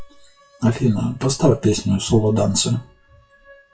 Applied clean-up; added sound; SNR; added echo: classical method WPE with log-MMSE.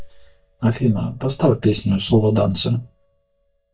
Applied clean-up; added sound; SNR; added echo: neural mask model DeepFilterNet 3.